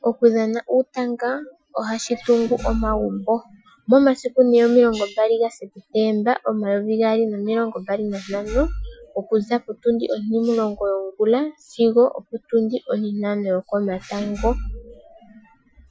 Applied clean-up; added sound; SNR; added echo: classical method Wiener filter.